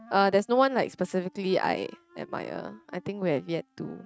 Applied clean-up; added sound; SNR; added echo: neural mask model RNNoise.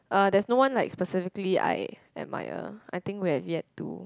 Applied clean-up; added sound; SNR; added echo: none; none; none; none.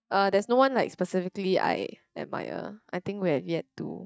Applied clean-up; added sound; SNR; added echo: neural mask model DeepFilterNet 3.